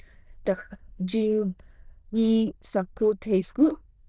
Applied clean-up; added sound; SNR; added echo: neural diffusion model UNIVERSE++.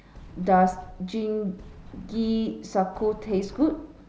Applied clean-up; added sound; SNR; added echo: none; Sliding door; 18 dB; none.